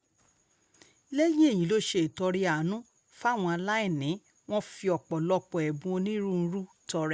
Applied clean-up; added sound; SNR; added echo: none; none; none; none.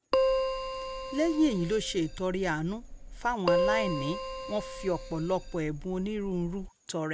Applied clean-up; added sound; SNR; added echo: none; Keyboard (musical); 1 dB; none.